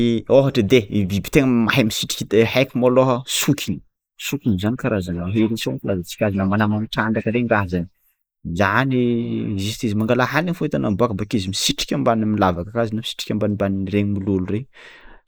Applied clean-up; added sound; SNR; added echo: neural mask model Resemble Enhance denoiser.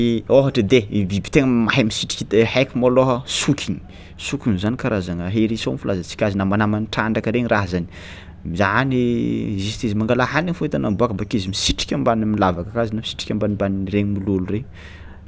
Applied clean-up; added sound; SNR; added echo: none; none; none; none.